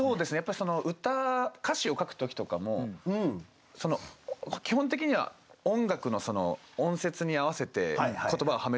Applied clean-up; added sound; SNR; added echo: none; none; none; none.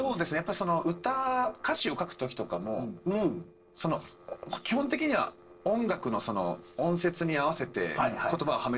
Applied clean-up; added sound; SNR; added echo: neural separator model SepFormer DNS4.